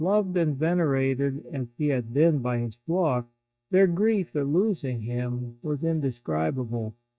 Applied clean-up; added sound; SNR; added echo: neural mask model DeepFilterNet 3.